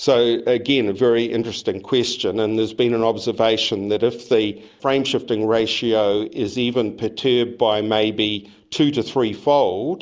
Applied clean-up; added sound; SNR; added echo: none; none; none; none.